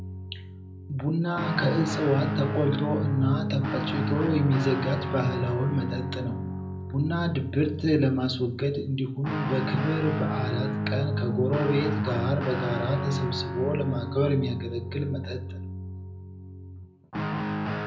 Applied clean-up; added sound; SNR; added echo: none; Guitar; 3 dB; reverberation time 0.5 s.